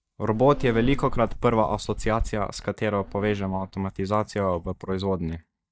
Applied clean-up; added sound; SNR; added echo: neural mask model DeepFilterNet 3.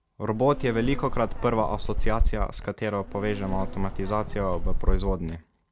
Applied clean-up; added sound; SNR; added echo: none; Insect; -1 dB; none.